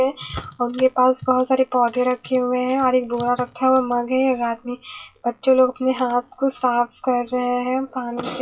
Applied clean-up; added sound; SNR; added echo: classical method WPE with log-MMSE.